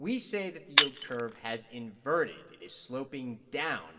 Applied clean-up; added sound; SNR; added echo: none; Shatter; -4 dB; reverberation time 2.1 s.